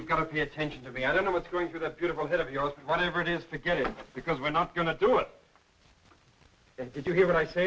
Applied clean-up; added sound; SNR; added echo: none; none; none; none.